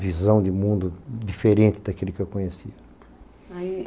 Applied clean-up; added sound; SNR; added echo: none; none; none; none.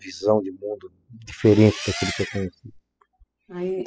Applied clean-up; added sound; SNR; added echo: classical method spectral subtraction.